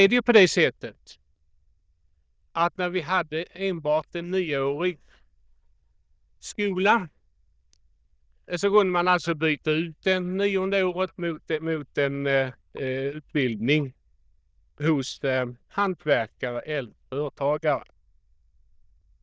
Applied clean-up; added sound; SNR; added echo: neural diffusion model UNIVERSE++.